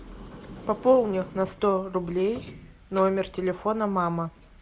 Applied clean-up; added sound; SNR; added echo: none; Sliding door; 19 dB; none.